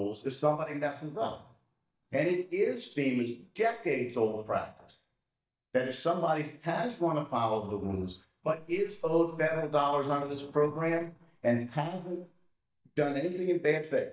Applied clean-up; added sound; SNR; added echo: neural mask model DeepFilterNet 3.